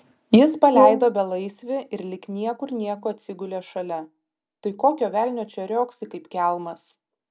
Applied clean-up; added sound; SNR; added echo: none; Brass instrument; 2 dB; none.